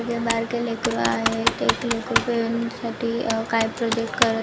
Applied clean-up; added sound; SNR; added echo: none; Computer keyboard; 4 dB; none.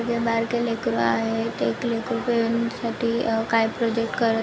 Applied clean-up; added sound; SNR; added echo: none; none; none; none.